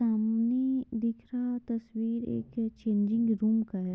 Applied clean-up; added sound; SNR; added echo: none; none; none; none.